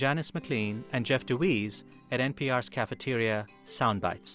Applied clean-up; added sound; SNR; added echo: none; none; none; none.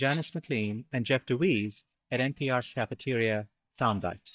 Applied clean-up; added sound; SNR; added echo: neural mask model DeepFilterNet 3.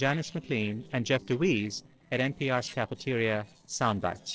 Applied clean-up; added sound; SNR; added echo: neural separator model SepFormer DNS4.